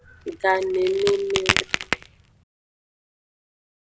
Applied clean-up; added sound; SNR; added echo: none; Crack; 2 dB; none.